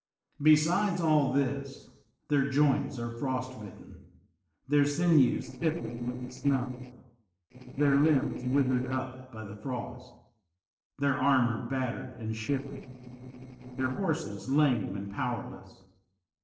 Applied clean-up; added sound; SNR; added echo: neural separator model SepFormer DNS4.